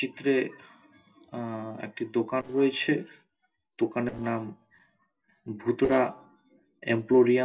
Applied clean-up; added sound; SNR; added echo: neural separator model SepFormer DNS4.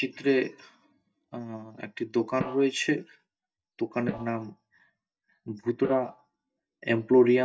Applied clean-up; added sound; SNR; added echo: neural mask model DeepFilterNet 3.